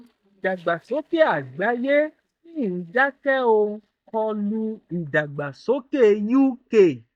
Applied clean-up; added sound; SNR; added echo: neural mask model DeepFilterNet 3.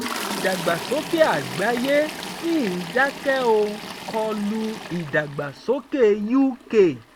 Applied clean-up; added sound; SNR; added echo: none; Toilet flush; 11 dB; none.